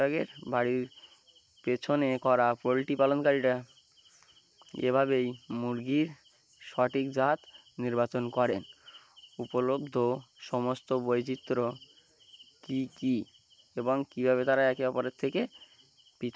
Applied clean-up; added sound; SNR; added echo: none; none; none; none.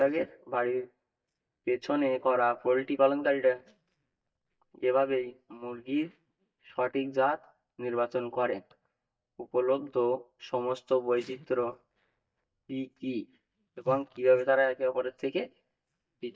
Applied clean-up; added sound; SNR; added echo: neural mask model DeepFilterNet 3.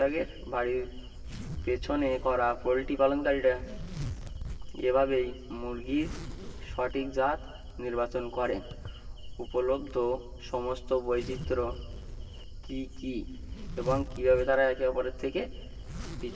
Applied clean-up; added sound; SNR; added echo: none; Zipper (clothing); 9 dB; reverberation time 2.9 s.